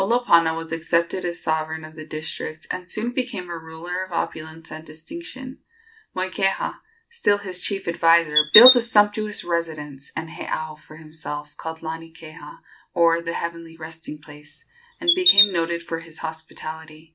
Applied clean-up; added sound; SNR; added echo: none; Chirp, tweet; -4 dB; none.